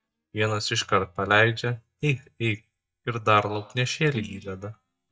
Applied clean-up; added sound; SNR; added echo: neural mask model DeepFilterNet 3.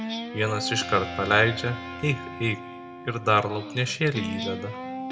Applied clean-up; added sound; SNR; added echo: none; Guitar; 8 dB; reverberation time 1.0 s.